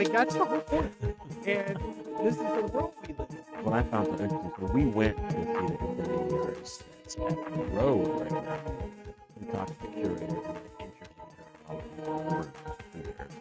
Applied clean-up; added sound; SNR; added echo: neural mask model RNNoise.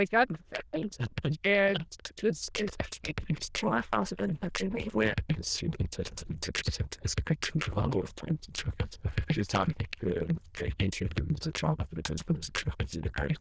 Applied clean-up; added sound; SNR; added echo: neural diffusion model UNIVERSE++.